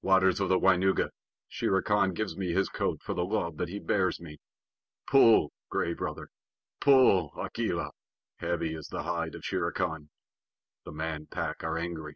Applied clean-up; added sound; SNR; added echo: none; none; none; none.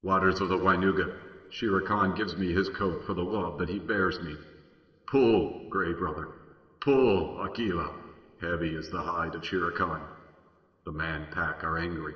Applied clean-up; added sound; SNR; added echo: none; none; none; reverberation time 3.0 s.